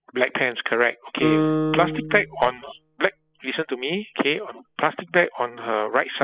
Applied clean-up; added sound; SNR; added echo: classical method spectral subtraction.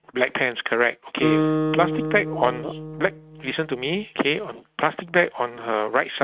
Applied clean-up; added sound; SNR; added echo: neural mask model RNNoise.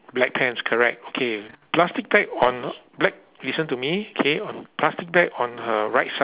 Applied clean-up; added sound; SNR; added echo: none; none; none; none.